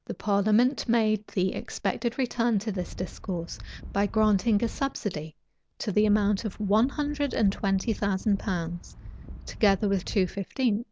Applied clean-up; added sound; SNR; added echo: none; Wind; 13 dB; none.